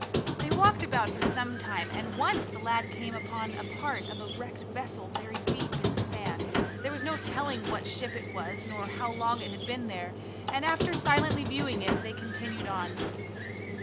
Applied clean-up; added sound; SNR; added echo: none; Squeak; 0 dB; none.